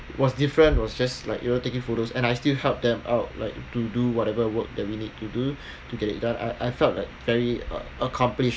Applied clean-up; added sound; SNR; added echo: none; none; none; none.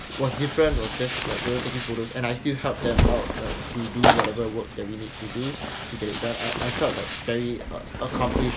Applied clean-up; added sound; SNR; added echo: none; Thump, thud + Tearing; -1 dB; none.